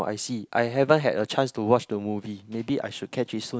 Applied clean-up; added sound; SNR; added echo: none; none; none; none.